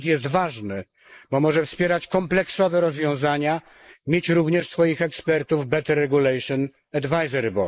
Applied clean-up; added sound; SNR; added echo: neural mask model Resemble Enhance denoiser.